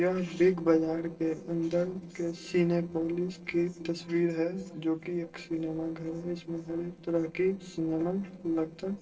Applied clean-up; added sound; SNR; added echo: neural separator model SepFormer DNS4.